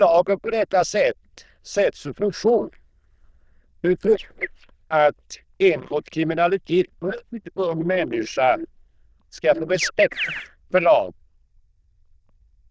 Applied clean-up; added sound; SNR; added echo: neural diffusion model UNIVERSE++.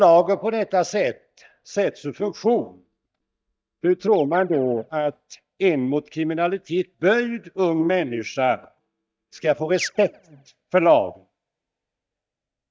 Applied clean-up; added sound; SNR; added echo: neural mask model DeepFilterNet 3.